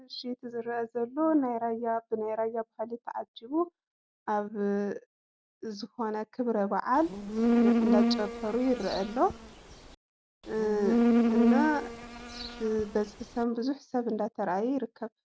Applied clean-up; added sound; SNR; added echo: none; Insect; -3 dB; none.